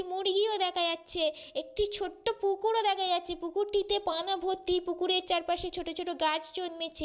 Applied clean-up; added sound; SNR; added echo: none; none; none; none.